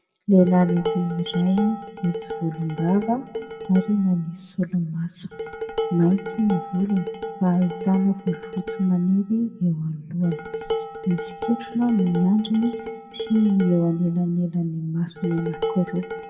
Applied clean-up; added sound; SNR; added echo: none; Dishes, pots, and pans; 10 dB; reverberation time 1.3 s.